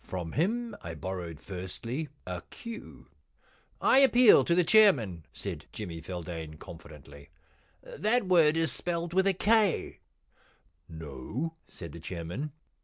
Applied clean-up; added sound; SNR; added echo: none; none; none; none.